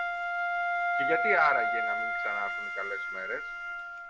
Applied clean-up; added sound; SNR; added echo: none; Wind instrument, woodwind instrument; -4 dB; none.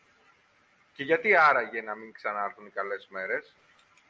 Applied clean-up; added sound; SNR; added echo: none; none; none; none.